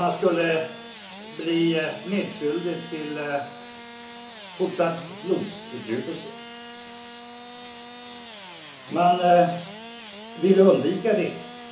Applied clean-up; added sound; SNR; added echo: none; Engine starting / Sawing; 14 dB; reverberation time 0.8 s.